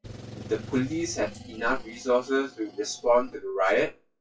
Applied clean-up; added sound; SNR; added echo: classical method WPE with log-MMSE.